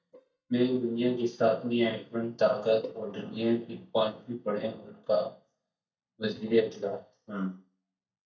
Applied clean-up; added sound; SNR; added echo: neural mask model DeepFilterNet 3.